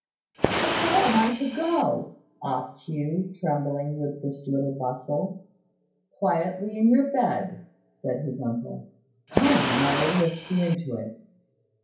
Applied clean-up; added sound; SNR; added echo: none; Fire; 0 dB; reverberation time 0.5 s.